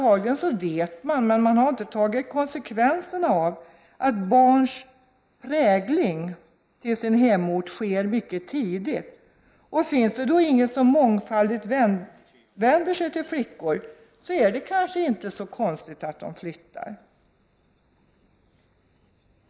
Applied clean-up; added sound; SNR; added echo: neural mask model Resemble Enhance denoiser.